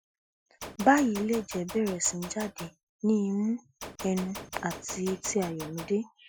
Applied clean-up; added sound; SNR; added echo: classical method Wiener filter.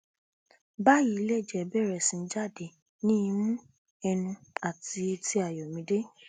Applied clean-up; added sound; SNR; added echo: none; none; none; none.